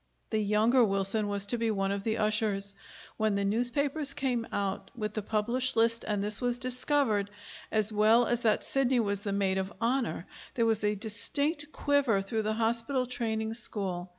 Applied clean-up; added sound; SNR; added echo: none; none; none; none.